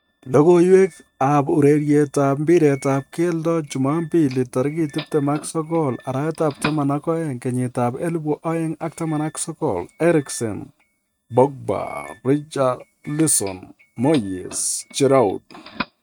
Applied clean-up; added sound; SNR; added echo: neural mask model RNNoise.